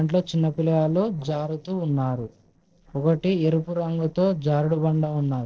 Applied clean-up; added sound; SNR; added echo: neural separator model SepFormer DNS4.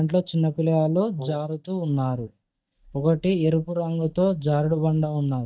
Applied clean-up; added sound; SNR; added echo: neural mask model DeepFilterNet 3.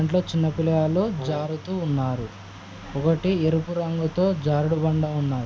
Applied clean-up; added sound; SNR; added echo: none; Brass instrument; 15 dB; none.